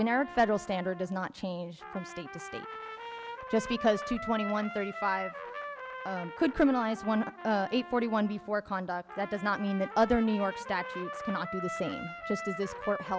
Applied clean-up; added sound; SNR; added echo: none; Trumpet; 10 dB; none.